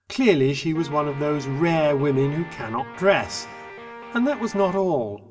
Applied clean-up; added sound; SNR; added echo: none; Guitar; 16 dB; reverberation time 0.7 s.